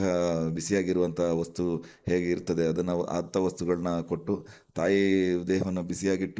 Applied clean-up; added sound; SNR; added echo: neural mask model Resemble Enhance denoiser.